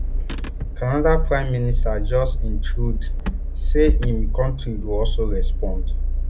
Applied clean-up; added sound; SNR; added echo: none; Engine / Car; -4 dB; none.